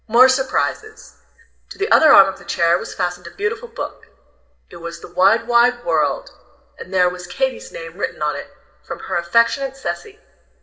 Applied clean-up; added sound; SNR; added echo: none; none; none; reverberation time 1.6 s.